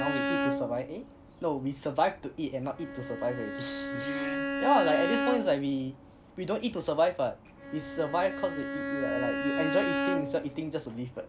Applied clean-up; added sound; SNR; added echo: none; Bowed string instrument; 3 dB; none.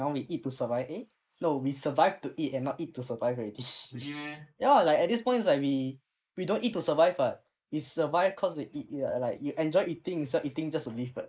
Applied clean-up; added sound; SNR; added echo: neural mask model Resemble Enhance denoiser.